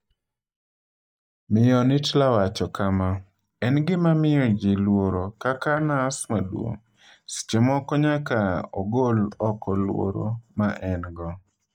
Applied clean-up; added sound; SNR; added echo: neural mask model DeepFilterNet 3.